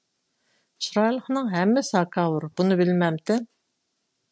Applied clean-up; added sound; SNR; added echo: none; none; none; none.